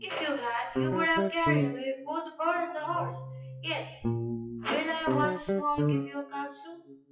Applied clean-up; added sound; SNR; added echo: classical method WPE with log-MMSE.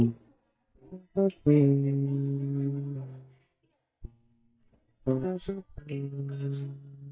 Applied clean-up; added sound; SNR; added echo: neural mask model DeepFilterNet 3.